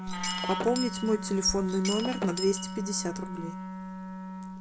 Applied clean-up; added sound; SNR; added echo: none; Wind instrument, woodwind instrument + Shatter; 5 dB; none.